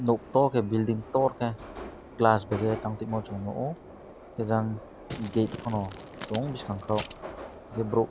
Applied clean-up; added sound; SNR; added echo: none; Subway, metro, underground + Crumpling, crinkling; 13 dB; none.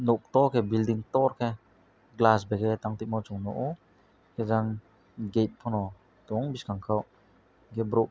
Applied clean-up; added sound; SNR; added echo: none; none; none; none.